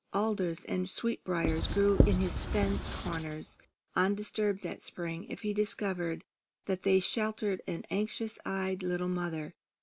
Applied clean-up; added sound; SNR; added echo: none; Writing; -1 dB; none.